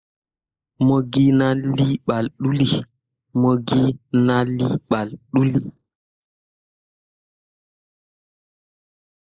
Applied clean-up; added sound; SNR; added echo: neural mask model Resemble Enhance denoiser.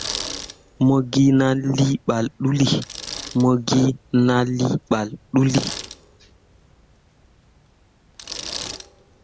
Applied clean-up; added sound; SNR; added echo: none; Bicycle; 15 dB; none.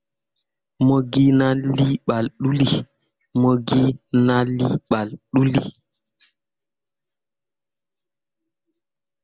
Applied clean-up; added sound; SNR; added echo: none; none; none; none.